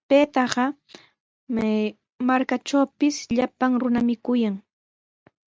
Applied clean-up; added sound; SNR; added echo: none; none; none; none.